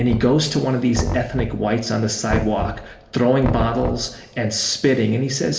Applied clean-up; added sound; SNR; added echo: none; Knock; 9 dB; reverberation time 0.5 s.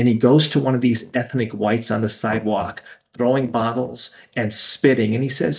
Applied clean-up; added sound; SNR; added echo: neural mask model DeepFilterNet 3.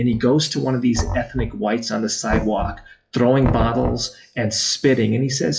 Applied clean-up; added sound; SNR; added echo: classical method WPE with log-MMSE.